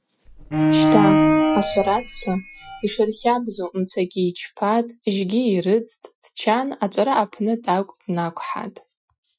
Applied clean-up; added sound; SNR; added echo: classical method Wiener filter.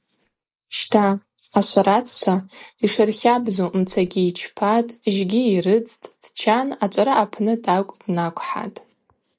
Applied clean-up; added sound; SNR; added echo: neural mask model Resemble Enhance denoiser.